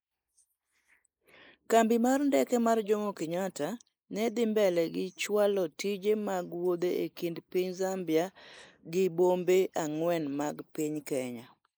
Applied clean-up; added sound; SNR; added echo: neural mask model Resemble Enhance denoiser.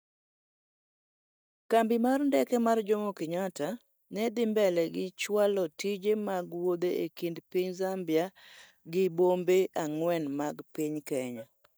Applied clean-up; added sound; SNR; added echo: neural mask model DeepFilterNet 3.